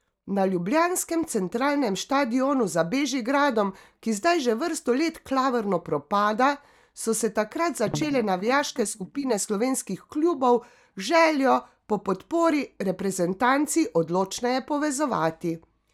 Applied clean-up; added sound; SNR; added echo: neural mask model DeepFilterNet 3.